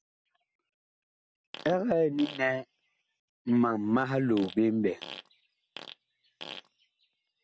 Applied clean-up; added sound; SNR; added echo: none; Fart; 16 dB; none.